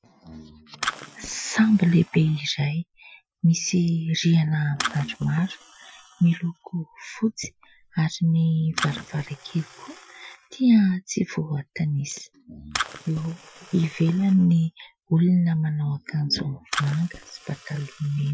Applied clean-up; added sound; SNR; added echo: classical method Wiener filter.